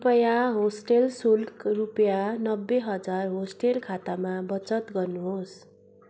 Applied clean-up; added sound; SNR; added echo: none; none; none; none.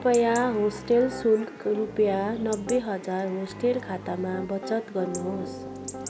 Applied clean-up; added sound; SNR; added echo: none; Piano + Chatter / Chirp, tweet / Livestock, farm animals, working animals; 12 dB; none.